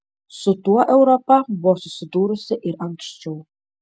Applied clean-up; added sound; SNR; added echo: none; none; none; none.